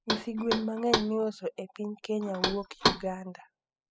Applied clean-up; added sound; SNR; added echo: classical method spectral subtraction.